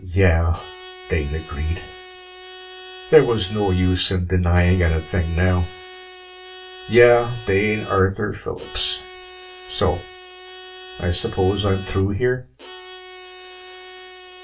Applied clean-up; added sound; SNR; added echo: none; Bowed string instrument; 18 dB; reverberation time 0.2 s.